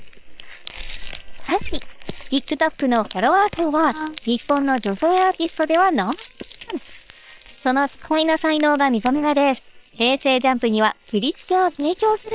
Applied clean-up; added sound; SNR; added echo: neural separator model SepFormer WHAM!.